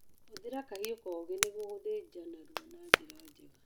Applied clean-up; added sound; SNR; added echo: none; Crackle; -4 dB; none.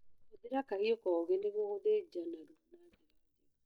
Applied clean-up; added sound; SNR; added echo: neural mask model DeepFilterNet 3.